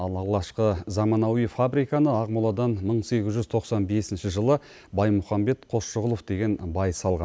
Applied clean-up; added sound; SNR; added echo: none; none; none; none.